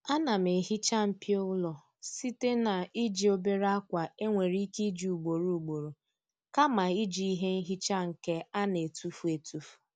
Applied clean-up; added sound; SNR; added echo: none; none; none; none.